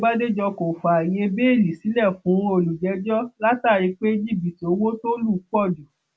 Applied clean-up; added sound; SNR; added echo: none; none; none; none.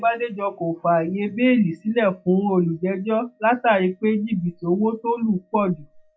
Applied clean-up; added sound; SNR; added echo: classical method log-MMSE.